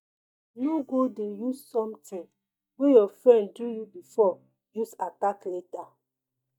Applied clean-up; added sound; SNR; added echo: neural mask model DeepFilterNet 3.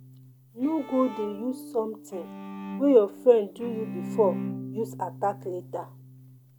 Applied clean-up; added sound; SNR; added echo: none; Bowed string instrument; 11 dB; none.